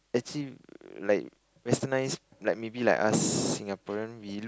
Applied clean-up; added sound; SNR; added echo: none; none; none; none.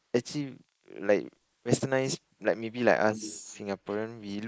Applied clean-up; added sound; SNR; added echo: neural mask model Resemble Enhance denoiser.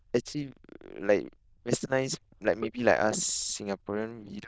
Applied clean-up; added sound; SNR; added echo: neural diffusion model UNIVERSE++.